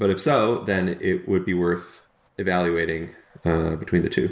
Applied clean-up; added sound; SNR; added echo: none; none; none; none.